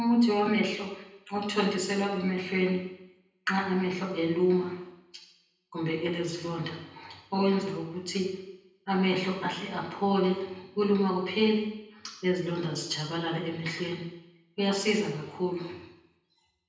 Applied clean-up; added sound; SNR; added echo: none; none; none; reverberation time 0.9 s.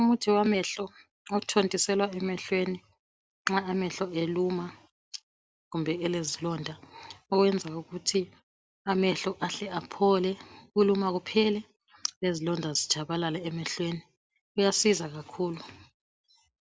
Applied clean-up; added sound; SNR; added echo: none; none; none; none.